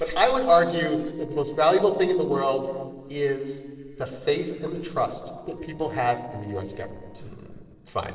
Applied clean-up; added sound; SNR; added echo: neural separator model SepFormer DNS4.